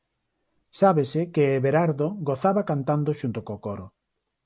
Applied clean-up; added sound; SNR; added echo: none; none; none; none.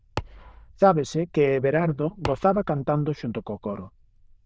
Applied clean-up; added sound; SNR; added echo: neural diffusion model UNIVERSE++.